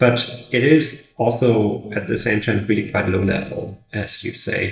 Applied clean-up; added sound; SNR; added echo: neural mask model DeepFilterNet 3.